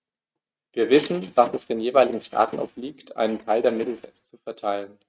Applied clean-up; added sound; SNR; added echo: neural mask model RNNoise.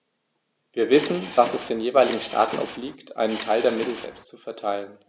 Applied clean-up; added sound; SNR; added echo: none; Subway, metro, underground / Engine; 12 dB; none.